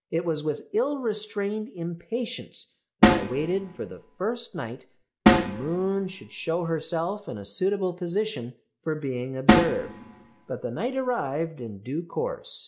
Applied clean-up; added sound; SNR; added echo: none; Snare drum; -3 dB; none.